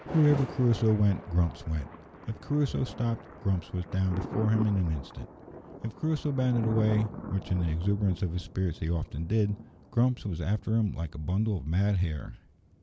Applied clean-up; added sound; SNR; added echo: none; Thunder; 14 dB; none.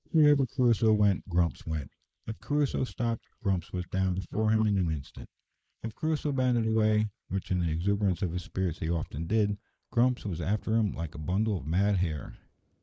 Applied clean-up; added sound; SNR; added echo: neural mask model Resemble Enhance denoiser.